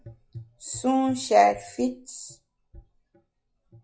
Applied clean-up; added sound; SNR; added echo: classical method log-MMSE.